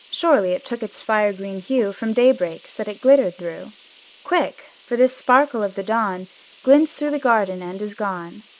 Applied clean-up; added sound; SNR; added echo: neural mask model Resemble Enhance denoiser.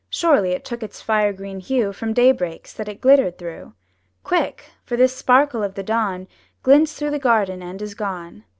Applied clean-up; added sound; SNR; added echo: none; none; none; none.